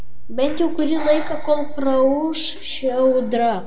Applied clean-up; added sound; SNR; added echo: none; Breathing; 3 dB; reverberation time 0.9 s.